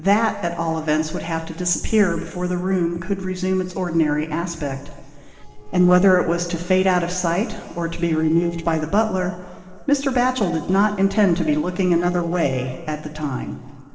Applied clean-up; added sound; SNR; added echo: neural separator model SepFormer DNS4.